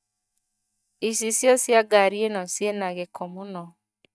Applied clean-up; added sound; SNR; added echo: neural mask model DeepFilterNet 3.